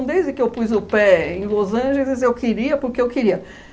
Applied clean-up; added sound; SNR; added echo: none; none; none; none.